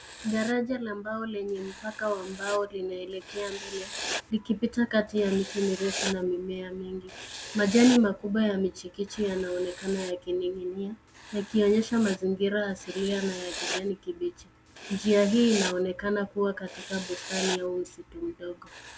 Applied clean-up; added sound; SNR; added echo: none; Writing; 12 dB; none.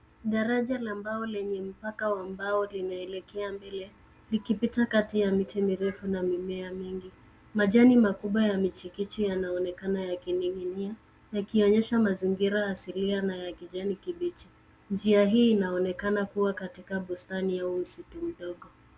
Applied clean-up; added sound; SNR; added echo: none; none; none; none.